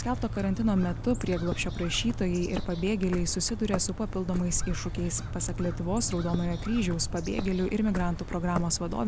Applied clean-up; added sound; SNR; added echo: none; Bird; 5 dB; none.